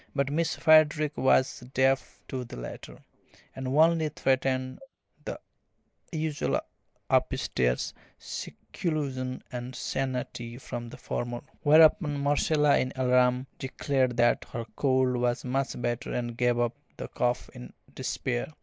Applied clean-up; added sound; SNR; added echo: neural mask model Resemble Enhance denoiser.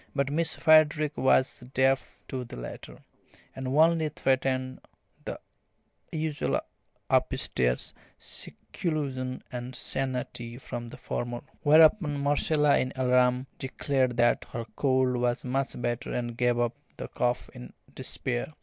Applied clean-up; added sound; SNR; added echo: none; none; none; none.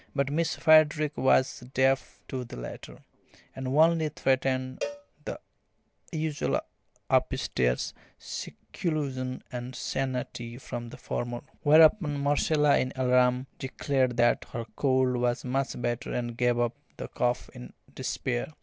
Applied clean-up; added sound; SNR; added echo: none; Cowbell; 14 dB; none.